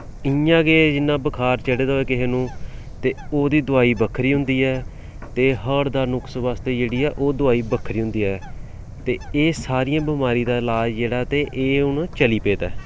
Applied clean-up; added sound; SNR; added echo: none; Bird; 11 dB; none.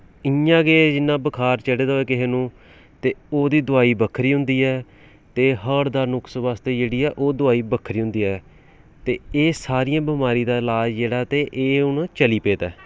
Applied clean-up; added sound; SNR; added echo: none; none; none; none.